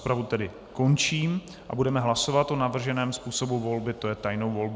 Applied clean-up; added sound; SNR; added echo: none; none; none; none.